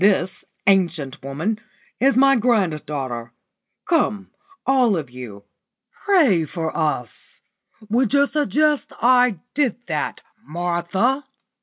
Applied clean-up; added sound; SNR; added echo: none; none; none; none.